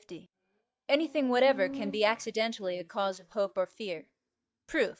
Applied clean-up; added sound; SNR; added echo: neural mask model DeepFilterNet 3.